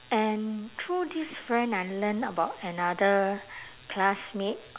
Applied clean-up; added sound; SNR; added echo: none; none; none; none.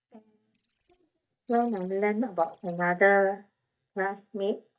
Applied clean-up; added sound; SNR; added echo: neural mask model DeepFilterNet 3.